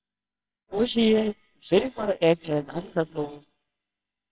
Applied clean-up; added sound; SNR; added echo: neural separator model SepFormer WHAMR!.